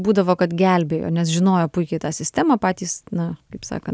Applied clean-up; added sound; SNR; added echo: none; none; none; none.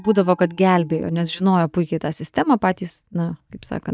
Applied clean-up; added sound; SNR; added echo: neural mask model DeepFilterNet 3.